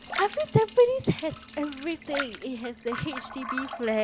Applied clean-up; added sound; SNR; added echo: none; Liquid + Splash, splatter; 10 dB; none.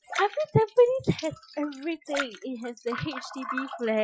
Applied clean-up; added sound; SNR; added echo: classical method Wiener filter.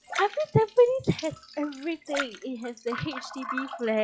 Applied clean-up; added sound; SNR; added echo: classical method log-MMSE.